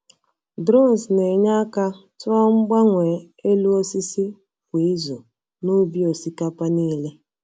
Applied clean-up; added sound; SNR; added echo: none; none; none; none.